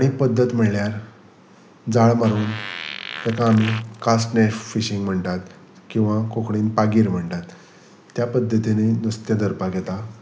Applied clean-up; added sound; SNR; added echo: none; Fart; 14 dB; none.